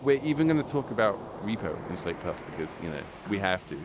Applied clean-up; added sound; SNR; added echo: none; Waves, surf; 12 dB; none.